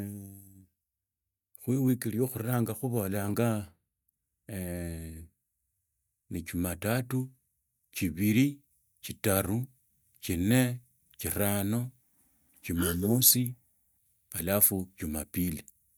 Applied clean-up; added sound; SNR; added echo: neural mask model DeepFilterNet 3.